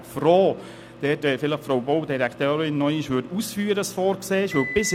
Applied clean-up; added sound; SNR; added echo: none; Microwave oven; 16 dB; none.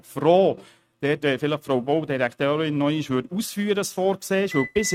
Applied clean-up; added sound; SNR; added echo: neural mask model RNNoise.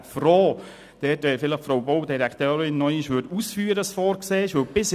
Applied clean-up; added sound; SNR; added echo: none; none; none; none.